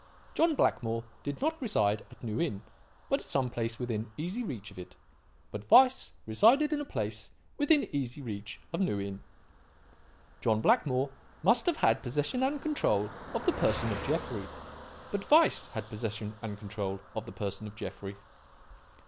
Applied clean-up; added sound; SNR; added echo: none; Car passing by; 18 dB; none.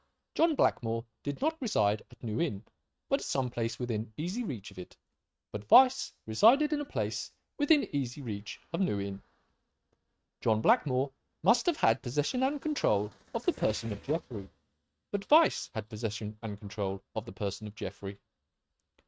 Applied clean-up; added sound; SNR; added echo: neural mask model RNNoise.